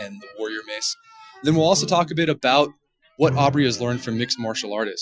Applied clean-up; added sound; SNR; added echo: classical method Wiener filter.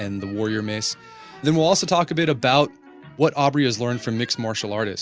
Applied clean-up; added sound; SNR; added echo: none; none; none; none.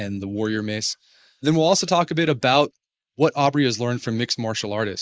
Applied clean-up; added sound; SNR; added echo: neural mask model Resemble Enhance denoiser.